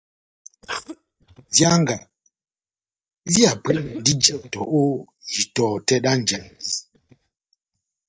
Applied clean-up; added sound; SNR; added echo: neural mask model DeepFilterNet 3.